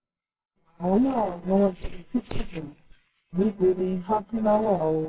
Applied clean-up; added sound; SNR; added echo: neural separator model SepFormer WHAMR!.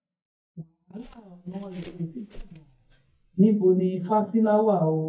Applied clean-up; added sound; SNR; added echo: neural mask model DeepFilterNet 3.